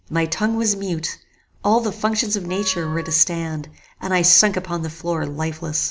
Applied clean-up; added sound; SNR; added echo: none; Wind instrument, woodwind instrument; 18 dB; none.